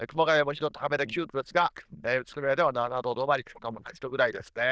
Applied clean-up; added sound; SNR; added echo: neural diffusion model UNIVERSE++.